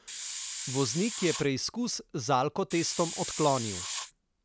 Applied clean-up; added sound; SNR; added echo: none; Hiss; 6 dB; none.